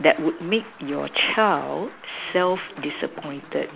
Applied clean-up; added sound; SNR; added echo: none; Applause; 20 dB; none.